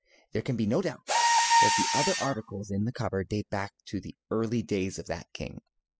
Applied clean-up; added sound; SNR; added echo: classical method spectral subtraction.